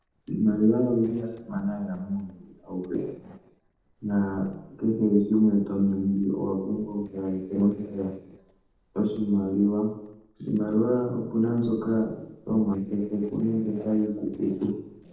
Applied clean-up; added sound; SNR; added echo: neural separator model SepFormer DNS4.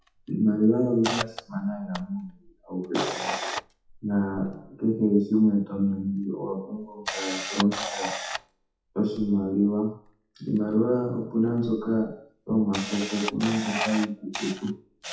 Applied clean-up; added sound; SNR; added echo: classical method WPE with log-MMSE.